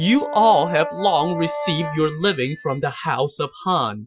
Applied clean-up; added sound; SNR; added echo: classical method Wiener filter.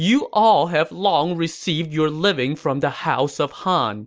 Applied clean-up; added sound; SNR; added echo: none; none; none; none.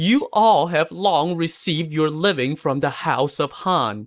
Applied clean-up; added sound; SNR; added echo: neural mask model Resemble Enhance denoiser.